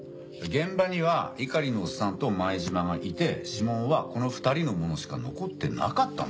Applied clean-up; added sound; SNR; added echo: none; none; none; none.